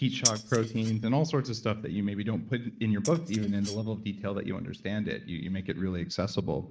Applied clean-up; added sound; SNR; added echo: neural mask model RNNoise.